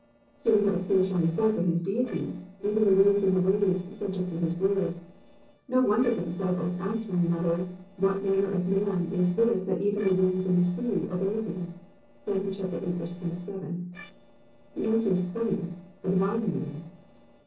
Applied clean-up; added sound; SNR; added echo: neural separator model SepFormer DNS4.